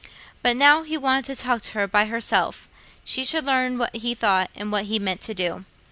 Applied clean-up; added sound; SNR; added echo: none; none; none; none.